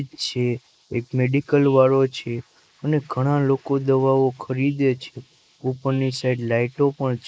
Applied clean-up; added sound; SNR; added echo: neural mask model Resemble Enhance denoiser.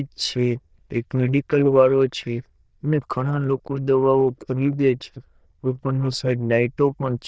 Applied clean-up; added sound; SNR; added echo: neural diffusion model UNIVERSE++.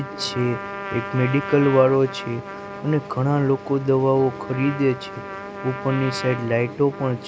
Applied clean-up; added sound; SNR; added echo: none; Trumpet; 11 dB; none.